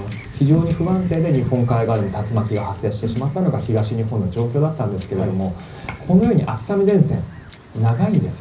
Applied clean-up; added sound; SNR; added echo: none; Wind / Ocean / Boat, Water vehicle; 15 dB; reverberation time 0.5 s.